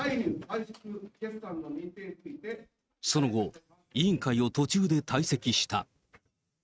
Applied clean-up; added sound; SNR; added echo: neural mask model RNNoise.